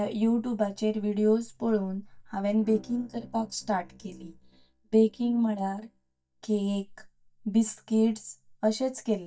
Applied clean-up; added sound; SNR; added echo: neural mask model DeepFilterNet 3.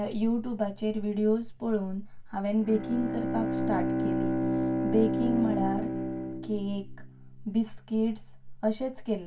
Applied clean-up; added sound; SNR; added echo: none; Bowed string instrument; 3 dB; reverberation time 0.1 s.